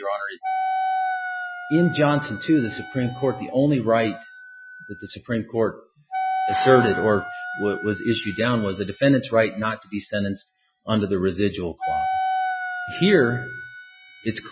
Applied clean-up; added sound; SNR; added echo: classical method Wiener filter.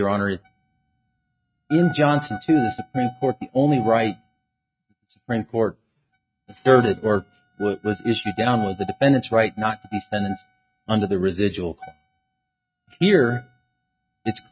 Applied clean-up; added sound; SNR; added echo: neural mask model RNNoise.